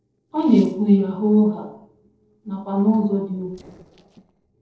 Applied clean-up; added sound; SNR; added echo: neural separator model SepFormer DNS4.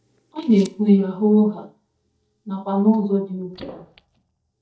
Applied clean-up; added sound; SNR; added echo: neural mask model DeepFilterNet 3.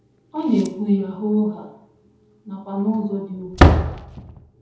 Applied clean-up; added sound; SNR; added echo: none; Slam; -1 dB; reverberation time 0.8 s.